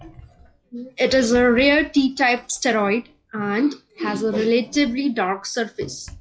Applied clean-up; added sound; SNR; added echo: classical method log-MMSE.